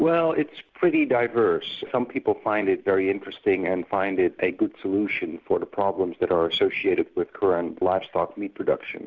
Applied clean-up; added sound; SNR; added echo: none; none; none; none.